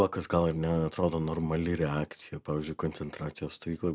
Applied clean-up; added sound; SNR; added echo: none; none; none; none.